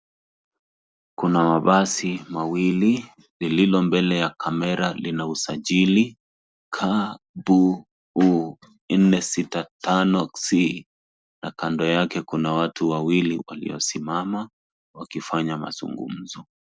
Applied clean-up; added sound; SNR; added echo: none; none; none; none.